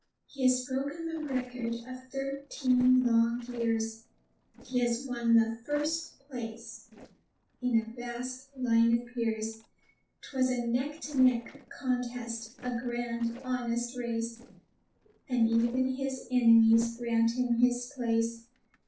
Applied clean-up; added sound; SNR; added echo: neural separator model SepFormer DNS4.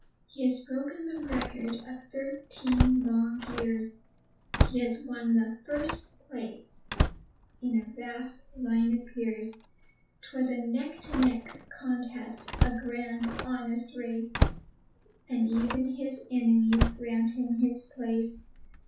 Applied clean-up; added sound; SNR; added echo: none; Slam; 4 dB; reverberation time 0.3 s.